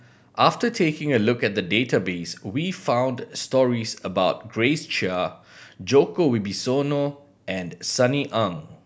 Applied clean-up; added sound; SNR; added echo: none; none; none; none.